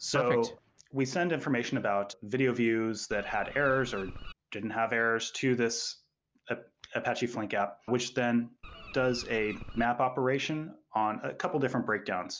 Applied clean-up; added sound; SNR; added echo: none; Bird; 13 dB; none.